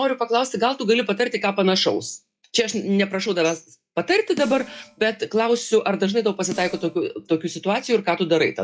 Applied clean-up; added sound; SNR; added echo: classical method log-MMSE.